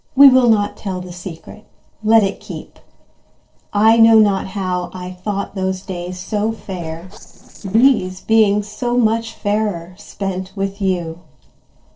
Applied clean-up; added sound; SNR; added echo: neural separator model SepFormer DNS4.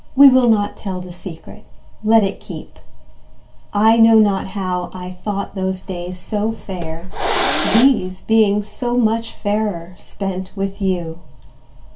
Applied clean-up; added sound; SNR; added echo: none; Hiss; 2 dB; reverberation time 0.2 s.